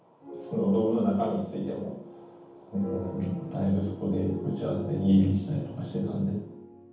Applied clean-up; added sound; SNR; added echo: none; none; none; reverberation time 0.9 s.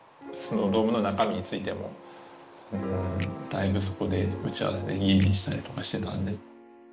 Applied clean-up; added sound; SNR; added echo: none; none; none; none.